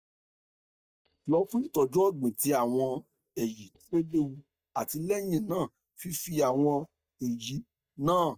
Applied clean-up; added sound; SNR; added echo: neural mask model DeepFilterNet 3.